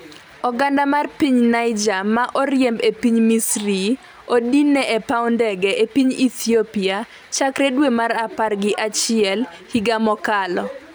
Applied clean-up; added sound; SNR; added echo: none; none; none; none.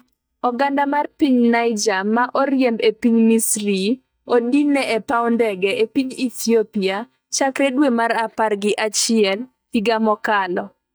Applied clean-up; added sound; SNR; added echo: neural mask model DeepFilterNet 3.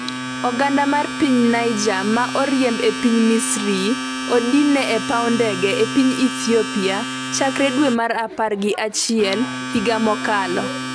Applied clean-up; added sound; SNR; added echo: none; Domestic sounds, home sounds; 7 dB; none.